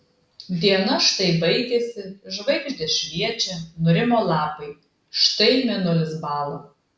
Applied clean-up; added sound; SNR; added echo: none; none; none; none.